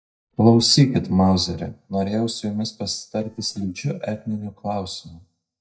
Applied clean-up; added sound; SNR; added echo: neural mask model DeepFilterNet 3.